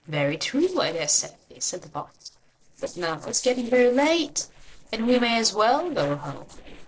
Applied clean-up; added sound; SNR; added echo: neural separator model SepFormer DNS4.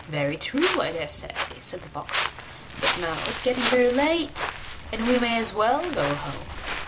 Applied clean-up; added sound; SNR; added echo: none; Walk, footsteps; 5 dB; none.